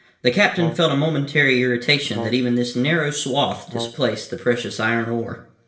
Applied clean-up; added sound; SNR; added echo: none; Brass instrument; 16 dB; reverberation time 0.5 s.